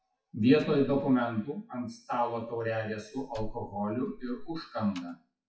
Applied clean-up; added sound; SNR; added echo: classical method WPE with log-MMSE.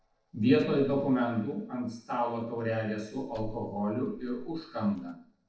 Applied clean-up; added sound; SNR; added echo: neural separator model SepFormer DNS4.